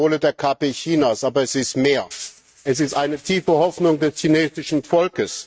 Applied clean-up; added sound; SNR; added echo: neural mask model RNNoise.